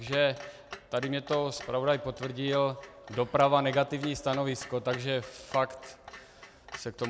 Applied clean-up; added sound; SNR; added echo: none; Clock; 16 dB; none.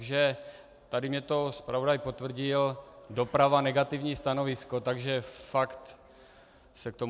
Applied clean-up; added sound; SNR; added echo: none; none; none; none.